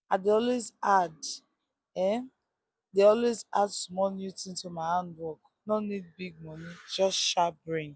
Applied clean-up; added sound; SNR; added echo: none; none; none; none.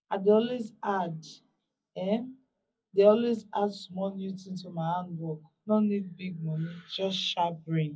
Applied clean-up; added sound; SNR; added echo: none; none; none; reverberation time 0.4 s.